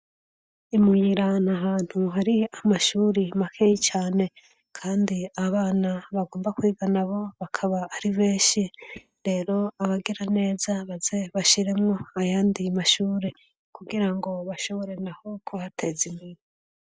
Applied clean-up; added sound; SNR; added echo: neural mask model DeepFilterNet 3.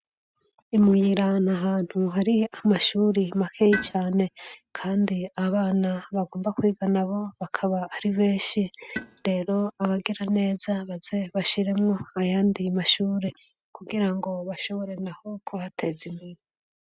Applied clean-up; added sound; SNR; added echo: neural mask model RNNoise.